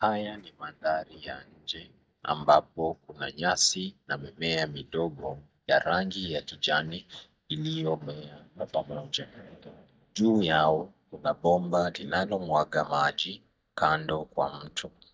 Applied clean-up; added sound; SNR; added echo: neural mask model DeepFilterNet 3.